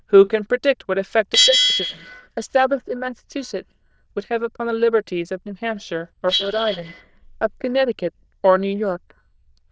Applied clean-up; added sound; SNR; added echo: neural diffusion model UNIVERSE++.